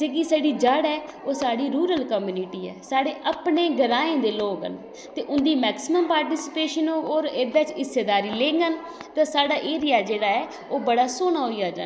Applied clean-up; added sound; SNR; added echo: none; none; none; none.